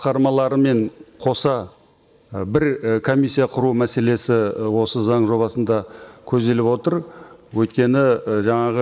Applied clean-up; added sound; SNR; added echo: neural mask model Resemble Enhance denoiser.